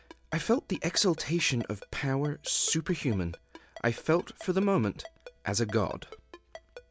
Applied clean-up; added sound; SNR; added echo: none; Ringtone; 20 dB; none.